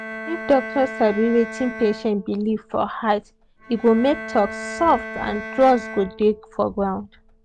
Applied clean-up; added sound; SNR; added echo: none; Bowed string instrument; 12 dB; none.